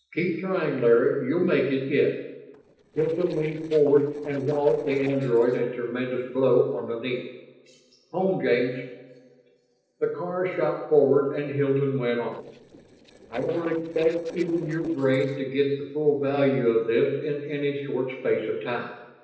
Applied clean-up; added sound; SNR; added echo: neural separator model SepFormer DNS4.